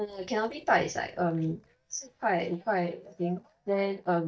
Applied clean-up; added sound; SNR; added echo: neural mask model DeepFilterNet 3.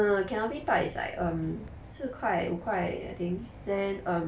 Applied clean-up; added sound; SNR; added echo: none; none; none; none.